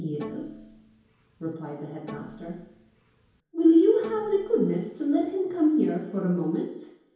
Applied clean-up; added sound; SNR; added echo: none; Bowed string instrument; 18 dB; reverberation time 2.2 s.